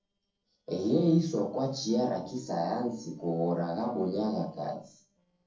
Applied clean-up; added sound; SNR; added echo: neural separator model SepFormer DNS4.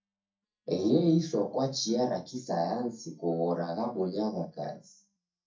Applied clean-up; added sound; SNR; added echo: neural mask model DeepFilterNet 3.